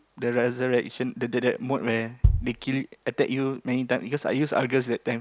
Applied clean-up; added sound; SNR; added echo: none; Bass drum; 2 dB; none.